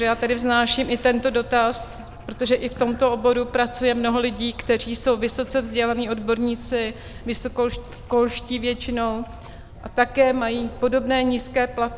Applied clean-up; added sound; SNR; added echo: none; Dog; 17 dB; none.